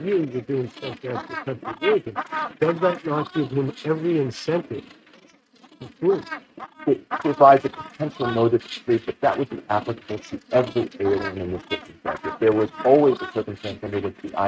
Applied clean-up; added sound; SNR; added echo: neural mask model RNNoise.